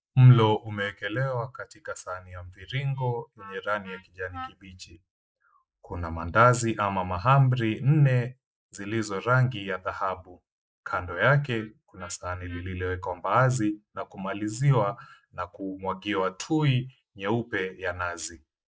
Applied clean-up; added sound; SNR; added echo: neural mask model Resemble Enhance denoiser.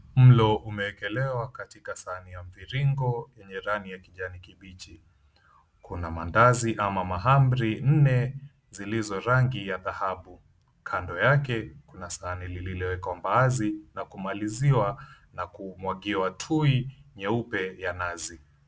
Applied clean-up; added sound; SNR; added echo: none; none; none; none.